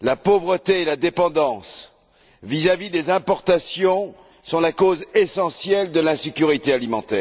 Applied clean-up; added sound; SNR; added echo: none; none; none; none.